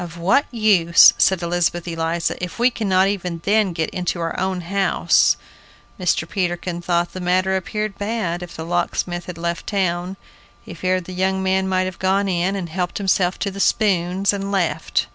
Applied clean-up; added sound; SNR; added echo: none; none; none; none.